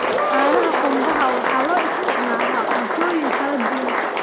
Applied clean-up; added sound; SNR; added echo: none; Applause; -3 dB; none.